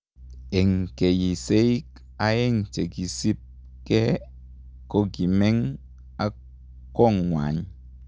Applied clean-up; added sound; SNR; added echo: none; none; none; none.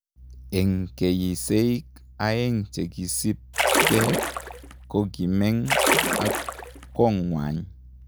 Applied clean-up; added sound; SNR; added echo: none; Splash, splatter; -1 dB; none.